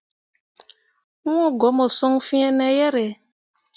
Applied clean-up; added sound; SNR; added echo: none; none; none; none.